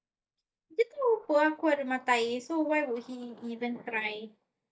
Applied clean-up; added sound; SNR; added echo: neural mask model DeepFilterNet 3.